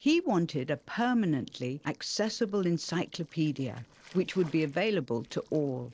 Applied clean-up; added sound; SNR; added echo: neural separator model SepFormer DNS4.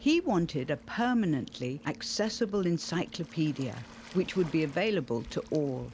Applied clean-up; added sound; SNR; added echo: none; Waves, surf; 19 dB; none.